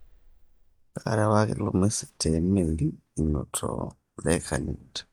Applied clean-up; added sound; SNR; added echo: neural mask model DeepFilterNet 3.